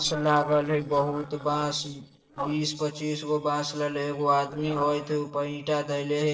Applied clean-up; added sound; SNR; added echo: neural separator model SepFormer DNS4.